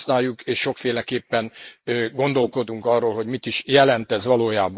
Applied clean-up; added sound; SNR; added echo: neural mask model Resemble Enhance denoiser.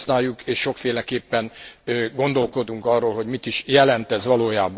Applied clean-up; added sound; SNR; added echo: neural separator model SepFormer DNS4.